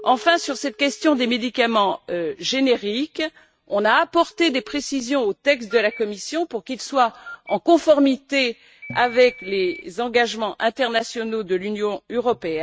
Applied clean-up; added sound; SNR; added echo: neural mask model RNNoise.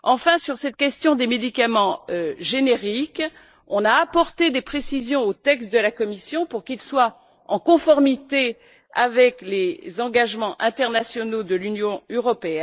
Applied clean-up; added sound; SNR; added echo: neural mask model Resemble Enhance denoiser.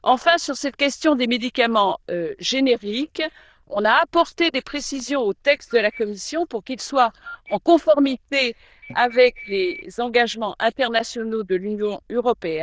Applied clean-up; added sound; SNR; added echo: neural diffusion model UNIVERSE++.